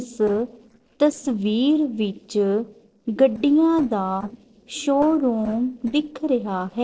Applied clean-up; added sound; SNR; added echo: neural separator model SepFormer DNS4.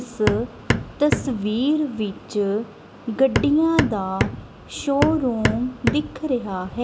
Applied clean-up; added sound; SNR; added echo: none; Hammer; 2 dB; none.